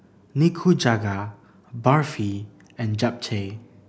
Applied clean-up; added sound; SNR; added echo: none; none; none; none.